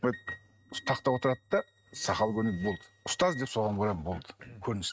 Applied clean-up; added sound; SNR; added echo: neural mask model RNNoise.